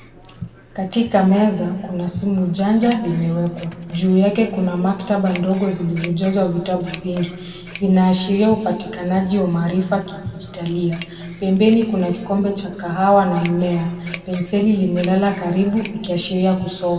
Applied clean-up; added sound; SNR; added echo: none; Scissors; 19 dB; reverberation time 2.0 s.